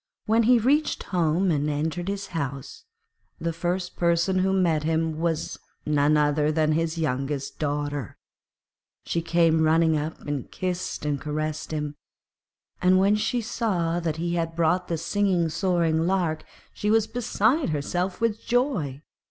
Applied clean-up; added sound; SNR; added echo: none; none; none; none.